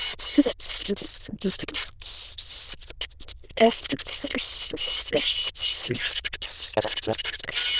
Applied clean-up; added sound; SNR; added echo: neural diffusion model UNIVERSE++.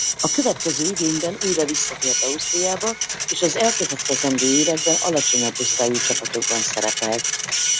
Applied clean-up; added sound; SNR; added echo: none; Printer; -1 dB; none.